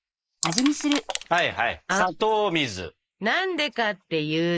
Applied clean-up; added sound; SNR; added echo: neural mask model Resemble Enhance denoiser.